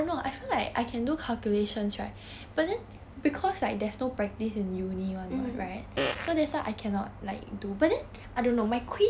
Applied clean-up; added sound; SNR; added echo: none; Fart; 5 dB; none.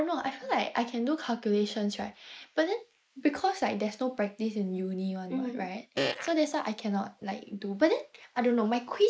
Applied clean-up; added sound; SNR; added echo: neural mask model Resemble Enhance denoiser.